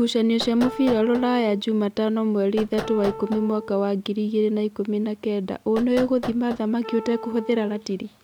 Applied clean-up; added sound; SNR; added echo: none; Wind instrument, woodwind instrument + Knock; 13 dB; none.